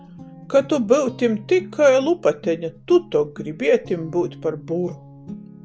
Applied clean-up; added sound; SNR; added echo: none; Guitar; 18 dB; none.